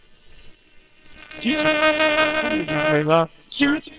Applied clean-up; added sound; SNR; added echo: neural separator model SepFormer WHAMR!.